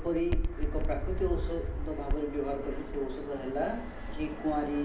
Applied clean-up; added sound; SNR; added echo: none; Fixed-wing aircraft, airplane; 0 dB; reverberation time 0.4 s.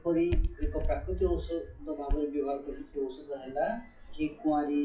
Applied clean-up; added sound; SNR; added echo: classical method WPE with log-MMSE.